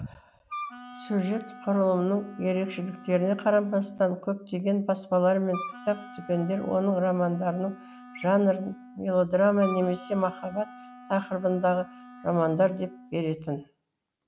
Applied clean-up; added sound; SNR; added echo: none; Wind instrument, woodwind instrument; 17 dB; none.